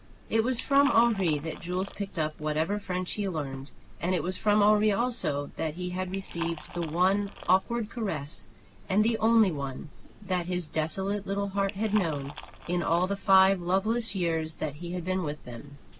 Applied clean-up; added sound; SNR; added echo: none; Liquid; 16 dB; none.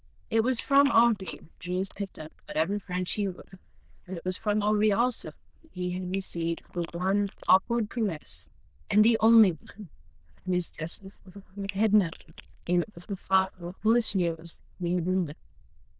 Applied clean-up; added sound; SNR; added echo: neural diffusion model UNIVERSE++.